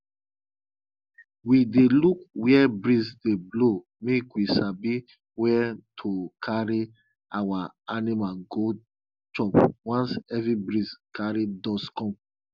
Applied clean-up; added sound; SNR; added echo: none; none; none; none.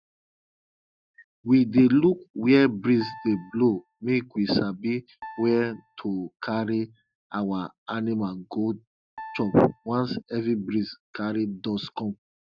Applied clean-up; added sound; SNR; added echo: neural mask model RNNoise.